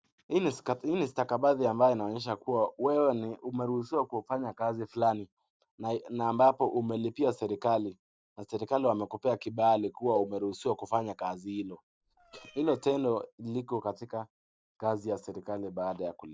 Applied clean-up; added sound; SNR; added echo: neural separator model SepFormer DNS4.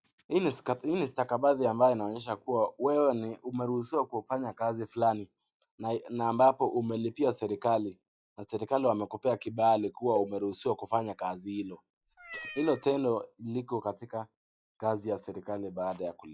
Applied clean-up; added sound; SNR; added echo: classical method log-MMSE.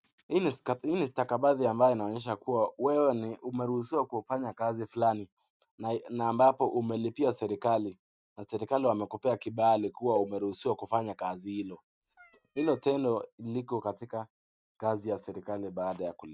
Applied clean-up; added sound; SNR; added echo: neural mask model RNNoise.